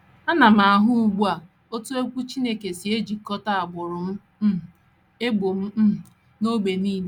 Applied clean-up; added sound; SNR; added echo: none; none; none; none.